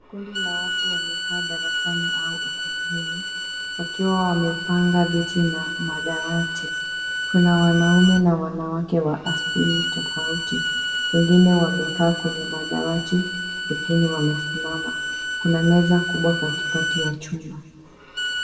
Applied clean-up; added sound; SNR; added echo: none; Bowed string instrument; 5 dB; reverberation time 1.4 s.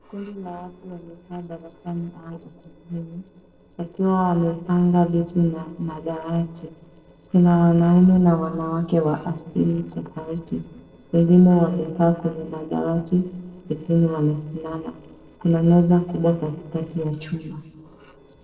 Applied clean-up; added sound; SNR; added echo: neural separator model SepFormer DNS4.